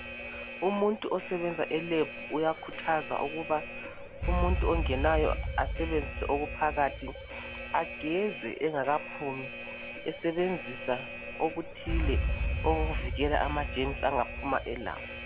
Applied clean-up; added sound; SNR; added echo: none; Alarm; 3 dB; none.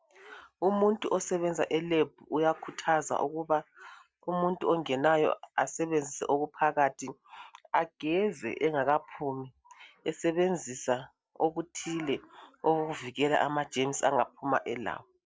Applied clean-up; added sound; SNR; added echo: none; none; none; none.